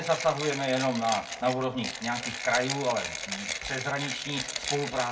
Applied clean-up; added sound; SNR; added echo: none; Mechanisms; 6 dB; reverberation time 0.2 s.